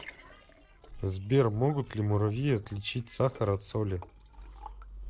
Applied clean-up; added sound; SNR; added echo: neural separator model SepFormer DNS4.